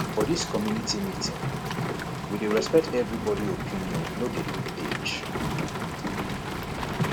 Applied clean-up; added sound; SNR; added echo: none; Rain; 0 dB; none.